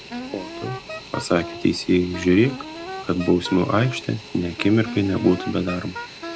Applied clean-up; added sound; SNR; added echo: none; Fixed-wing aircraft, airplane + Wind instrument, woodwind instrument; 12 dB; none.